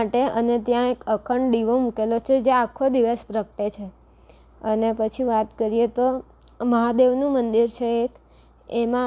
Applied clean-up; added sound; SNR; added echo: none; none; none; none.